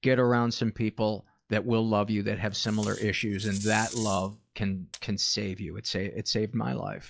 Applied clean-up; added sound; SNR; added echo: classical method log-MMSE.